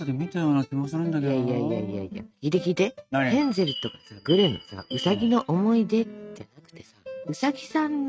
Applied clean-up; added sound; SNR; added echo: neural mask model RNNoise.